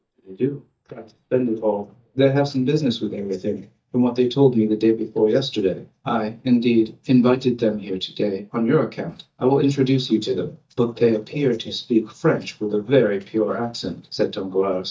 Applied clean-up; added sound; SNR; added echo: neural mask model DeepFilterNet 3.